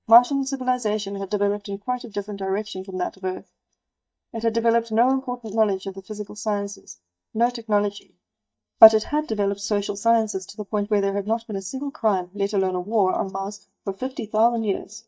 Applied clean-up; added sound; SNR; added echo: neural mask model DeepFilterNet 3.